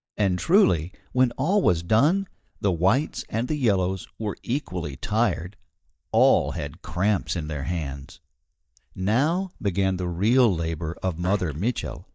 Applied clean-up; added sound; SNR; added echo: neural mask model DeepFilterNet 3.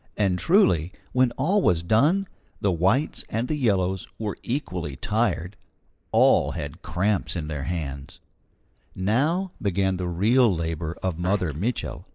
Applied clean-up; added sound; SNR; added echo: neural mask model Resemble Enhance denoiser.